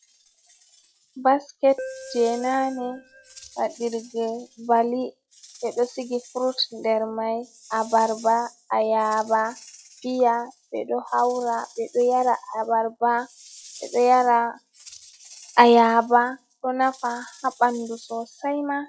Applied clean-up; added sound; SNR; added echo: classical method log-MMSE.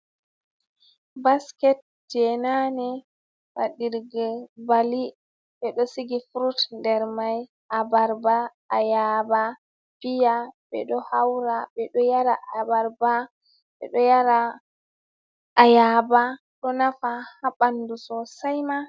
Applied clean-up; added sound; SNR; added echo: none; none; none; none.